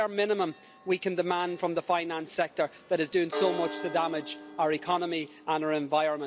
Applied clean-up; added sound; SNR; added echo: none; Church bell; 13 dB; none.